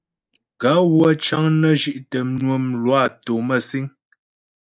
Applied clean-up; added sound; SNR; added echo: neural mask model DeepFilterNet 3.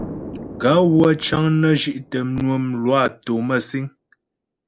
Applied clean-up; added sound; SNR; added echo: none; Explosion; 18 dB; none.